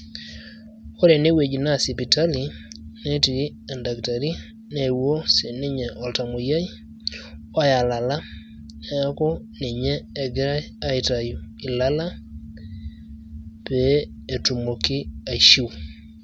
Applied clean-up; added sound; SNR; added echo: none; none; none; none.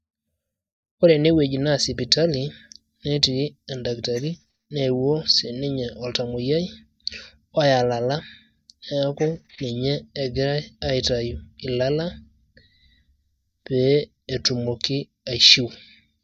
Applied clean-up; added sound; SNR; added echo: neural mask model DeepFilterNet 3.